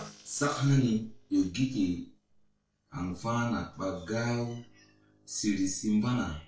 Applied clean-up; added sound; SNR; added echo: neural separator model SepFormer DNS4.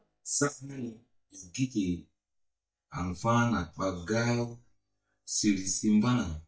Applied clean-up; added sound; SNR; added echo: neural mask model DeepFilterNet 3.